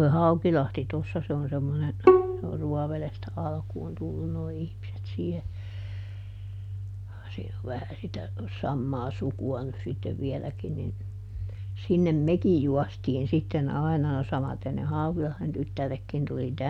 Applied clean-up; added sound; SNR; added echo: none; Bowed string instrument; -2 dB; none.